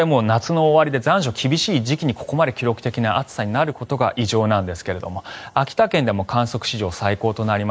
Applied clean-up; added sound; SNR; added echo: neural mask model Resemble Enhance denoiser.